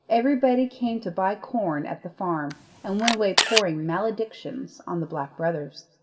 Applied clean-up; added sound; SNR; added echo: none; Camera; 0 dB; reverberation time 0.7 s.